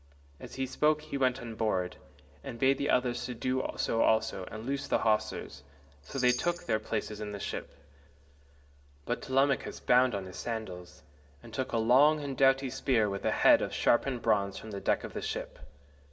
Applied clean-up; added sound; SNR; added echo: none; Chime; 12 dB; reverberation time 0.4 s.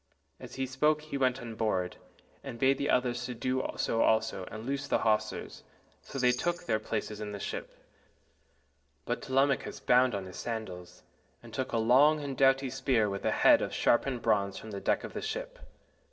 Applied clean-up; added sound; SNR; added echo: neural separator model SepFormer DNS4.